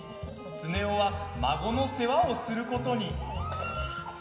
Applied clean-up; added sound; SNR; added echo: none; Wind instrument, woodwind instrument; 19 dB; reverberation time 2.9 s.